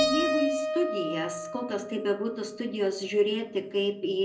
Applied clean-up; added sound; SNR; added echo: none; Keyboard (musical); 4 dB; reverberation time 0.5 s.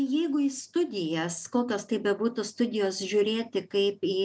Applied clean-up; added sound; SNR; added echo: none; none; none; none.